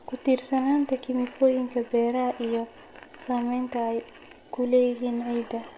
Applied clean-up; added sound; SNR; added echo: none; none; none; none.